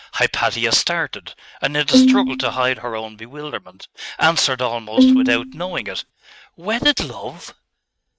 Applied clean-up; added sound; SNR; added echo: neural mask model RNNoise.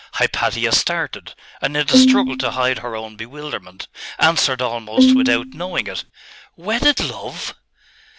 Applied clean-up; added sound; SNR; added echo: none; Bowed string instrument; -5 dB; none.